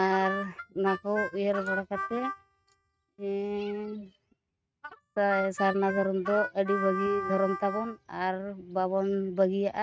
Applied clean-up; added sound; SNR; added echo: neural mask model RNNoise.